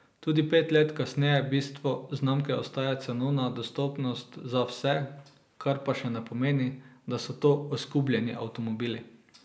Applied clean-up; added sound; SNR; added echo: none; none; none; none.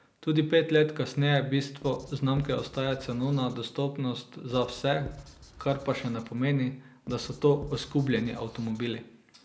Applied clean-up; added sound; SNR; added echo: none; Writing; 20 dB; none.